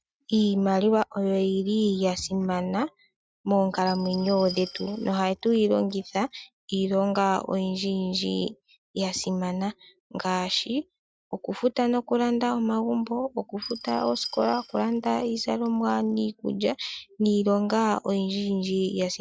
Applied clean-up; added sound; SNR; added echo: neural mask model RNNoise.